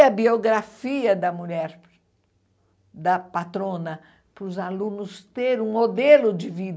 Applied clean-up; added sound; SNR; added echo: none; none; none; none.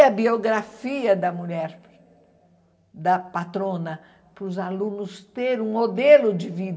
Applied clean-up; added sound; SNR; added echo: none; none; none; reverberation time 1.4 s.